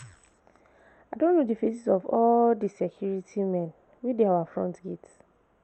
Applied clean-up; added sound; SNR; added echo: none; none; none; none.